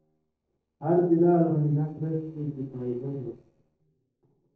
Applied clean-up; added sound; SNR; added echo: neural separator model SepFormer DNS4.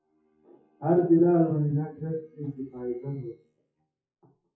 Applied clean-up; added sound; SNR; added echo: classical method WPE with log-MMSE.